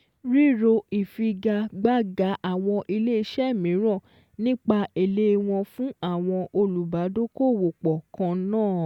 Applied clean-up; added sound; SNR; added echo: none; none; none; none.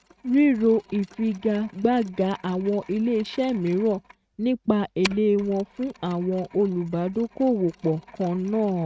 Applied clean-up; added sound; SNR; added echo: neural mask model RNNoise.